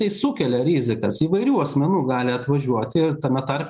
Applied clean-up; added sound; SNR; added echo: none; none; none; none.